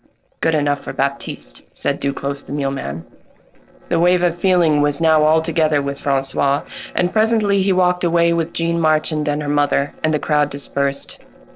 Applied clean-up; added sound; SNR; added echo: neural separator model SepFormer DNS4.